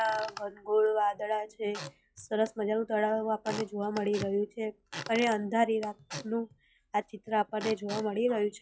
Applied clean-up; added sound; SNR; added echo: classical method log-MMSE.